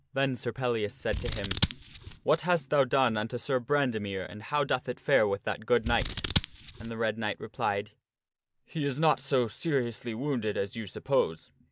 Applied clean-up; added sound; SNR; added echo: none; Scissors; 2 dB; none.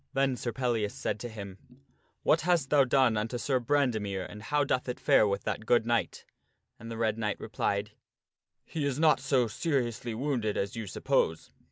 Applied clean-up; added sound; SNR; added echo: none; none; none; none.